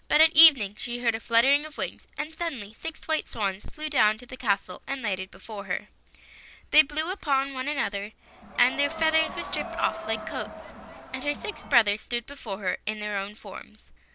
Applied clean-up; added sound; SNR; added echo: none; Crowd; 10 dB; none.